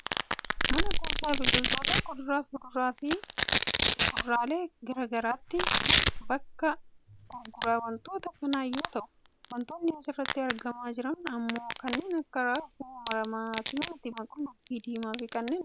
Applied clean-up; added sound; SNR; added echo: none; Domestic sounds, home sounds; -4 dB; none.